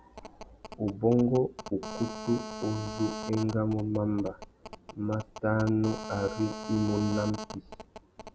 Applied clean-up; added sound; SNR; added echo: none; Telephone; 11 dB; none.